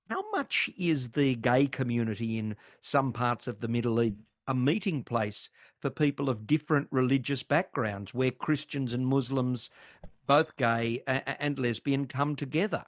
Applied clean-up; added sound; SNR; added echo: neural mask model DeepFilterNet 3.